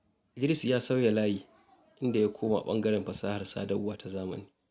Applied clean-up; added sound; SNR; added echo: none; none; none; none.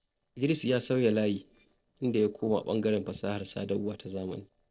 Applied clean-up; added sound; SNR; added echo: neural separator model SepFormer DNS4.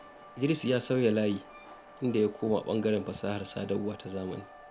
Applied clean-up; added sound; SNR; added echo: none; Train + Wind instrument, woodwind instrument; 20 dB; none.